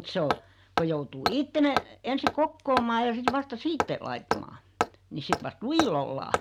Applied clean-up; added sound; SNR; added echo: none; Hammer; 3 dB; none.